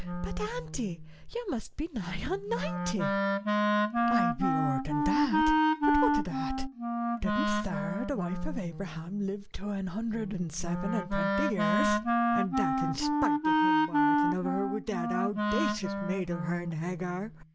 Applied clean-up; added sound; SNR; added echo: none; Wind instrument, woodwind instrument; -4 dB; none.